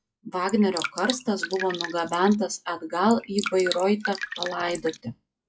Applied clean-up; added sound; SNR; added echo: classical method log-MMSE.